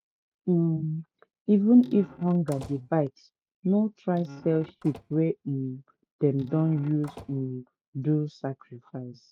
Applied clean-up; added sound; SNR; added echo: neural mask model RNNoise.